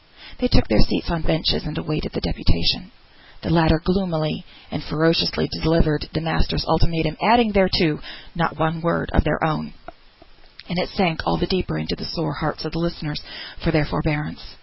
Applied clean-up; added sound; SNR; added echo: none; none; none; none.